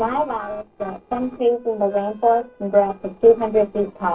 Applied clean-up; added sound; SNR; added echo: neural separator model SepFormer DNS4.